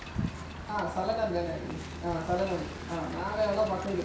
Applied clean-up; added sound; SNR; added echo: none; Wind; 8 dB; reverberation time 0.6 s.